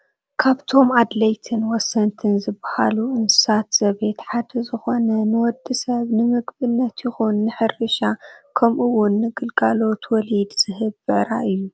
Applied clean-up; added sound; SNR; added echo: none; none; none; none.